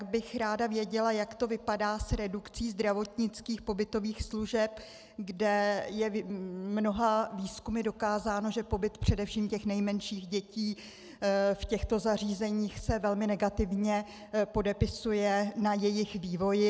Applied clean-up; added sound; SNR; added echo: none; none; none; none.